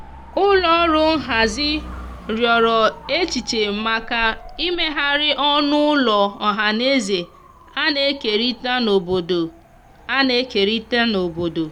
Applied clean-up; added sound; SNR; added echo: none; Motorcycle / Dog; 18 dB; none.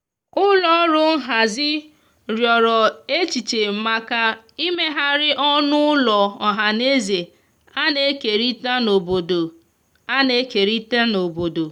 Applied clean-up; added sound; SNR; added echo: none; none; none; none.